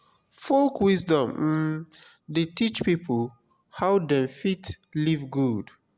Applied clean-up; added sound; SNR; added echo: none; none; none; none.